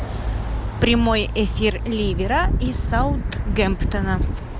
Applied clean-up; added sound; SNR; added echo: none; none; none; none.